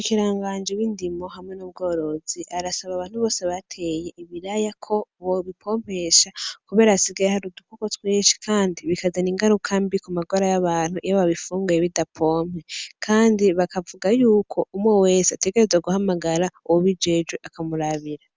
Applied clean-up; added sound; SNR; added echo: none; none; none; none.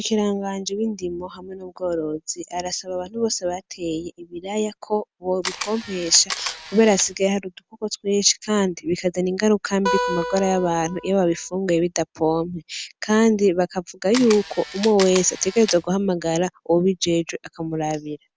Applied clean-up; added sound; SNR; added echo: none; Camera + Acoustic guitar; 8 dB; none.